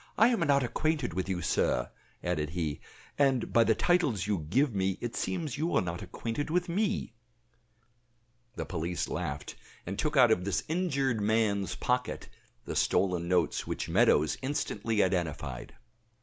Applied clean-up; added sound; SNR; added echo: none; none; none; none.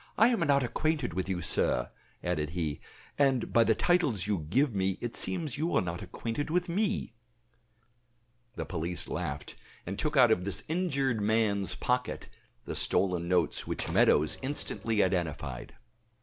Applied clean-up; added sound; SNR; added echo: none; Typewriter; 17 dB; none.